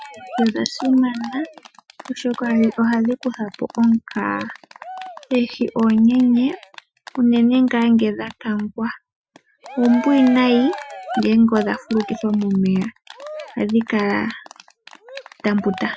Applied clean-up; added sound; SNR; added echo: classical method Wiener filter.